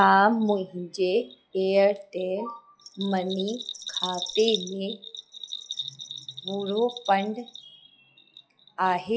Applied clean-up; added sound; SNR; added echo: classical method log-MMSE.